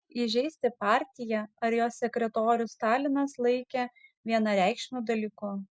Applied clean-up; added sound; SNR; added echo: none; none; none; none.